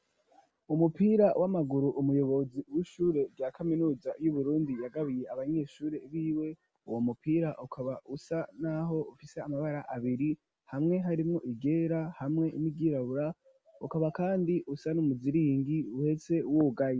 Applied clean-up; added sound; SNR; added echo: none; none; none; none.